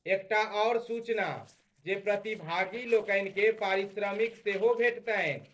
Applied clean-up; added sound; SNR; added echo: neural separator model SepFormer DNS4.